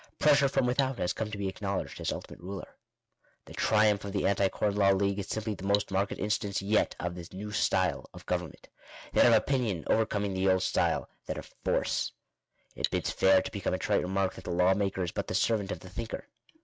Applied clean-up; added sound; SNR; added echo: neural mask model RNNoise.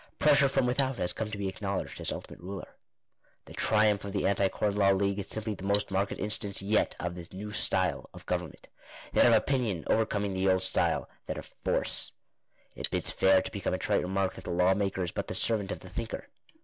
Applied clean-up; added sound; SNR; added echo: none; Cutlery, silverware; 10 dB; none.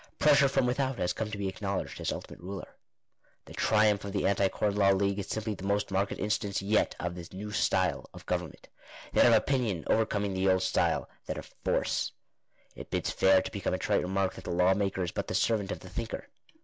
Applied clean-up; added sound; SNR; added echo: none; none; none; none.